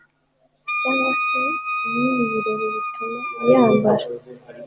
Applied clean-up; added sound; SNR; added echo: none; Wind instrument, woodwind instrument; 4 dB; none.